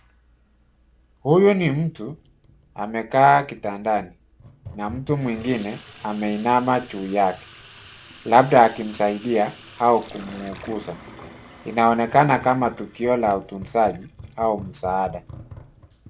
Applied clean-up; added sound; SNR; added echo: none; Sink (filling or washing) / Water tap, faucet; 19 dB; none.